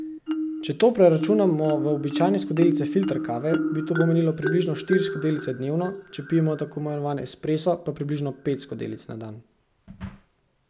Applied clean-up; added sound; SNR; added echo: none; Marimba, xylophone; 7 dB; none.